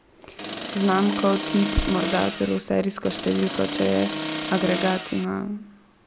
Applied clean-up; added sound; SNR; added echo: none; Accelerating, revving, vroom; 5 dB; none.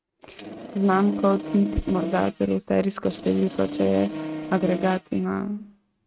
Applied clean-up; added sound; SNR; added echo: neural mask model RNNoise.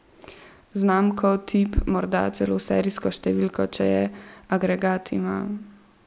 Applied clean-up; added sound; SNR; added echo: none; none; none; none.